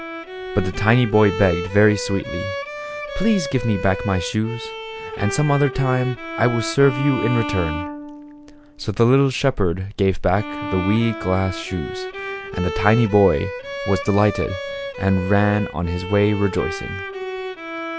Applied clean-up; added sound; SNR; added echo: none; Bowed string instrument; 9 dB; none.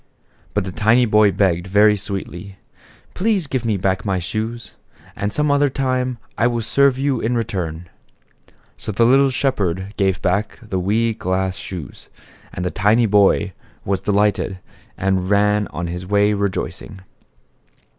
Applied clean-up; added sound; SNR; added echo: none; none; none; none.